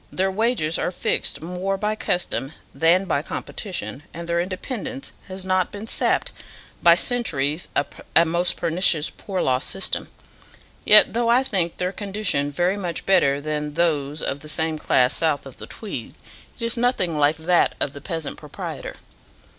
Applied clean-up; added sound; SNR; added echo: none; none; none; none.